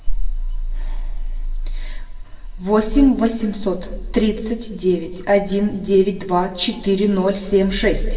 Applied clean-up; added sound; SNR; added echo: none; none; none; reverberation time 1.5 s.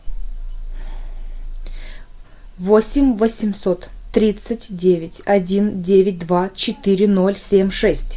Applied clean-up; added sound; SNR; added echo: none; none; none; none.